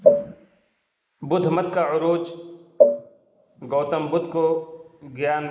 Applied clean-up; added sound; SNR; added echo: neural mask model Resemble Enhance denoiser.